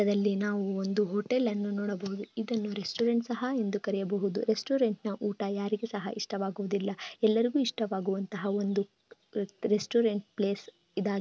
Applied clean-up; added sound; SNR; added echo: none; none; none; none.